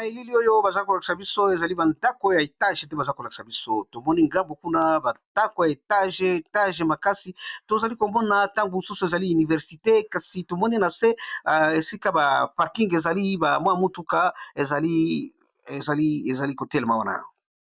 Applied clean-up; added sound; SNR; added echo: none; none; none; none.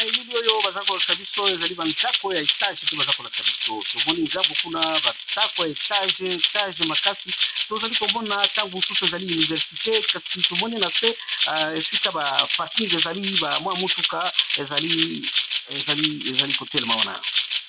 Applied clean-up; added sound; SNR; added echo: none; Rattle (instrument); -4 dB; none.